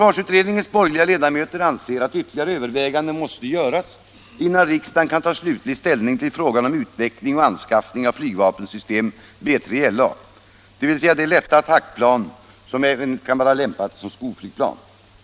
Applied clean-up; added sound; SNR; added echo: none; none; none; none.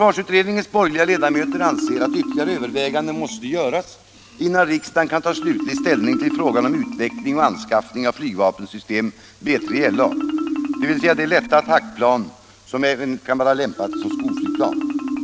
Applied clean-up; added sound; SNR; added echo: none; Marimba, xylophone; 6 dB; none.